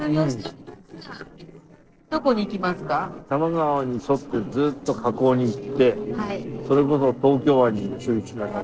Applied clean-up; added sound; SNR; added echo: neural separator model SepFormer DNS4.